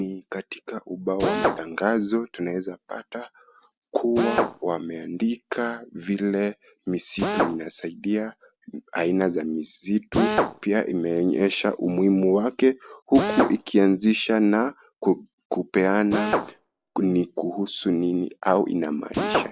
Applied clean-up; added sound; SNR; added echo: none; Drill; 8 dB; none.